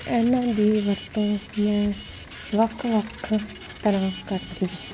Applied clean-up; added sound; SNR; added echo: none; Printer; 10 dB; none.